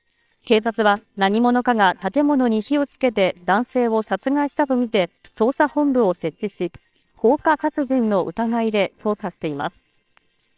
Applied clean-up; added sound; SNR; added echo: neural separator model SepFormer WHAMR!.